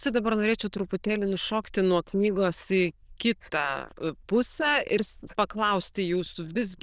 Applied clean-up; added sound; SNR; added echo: neural diffusion model UNIVERSE++.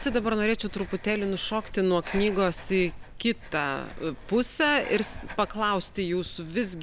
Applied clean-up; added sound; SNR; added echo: none; Breathing; 13 dB; none.